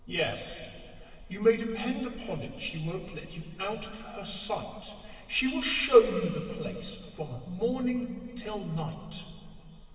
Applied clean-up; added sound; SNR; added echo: none; none; none; reverberation time 2.3 s.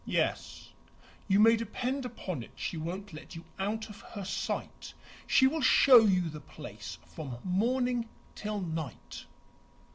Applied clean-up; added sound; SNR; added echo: none; none; none; none.